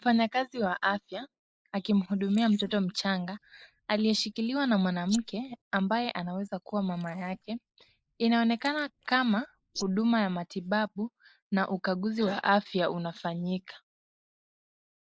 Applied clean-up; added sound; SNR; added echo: neural mask model Resemble Enhance denoiser.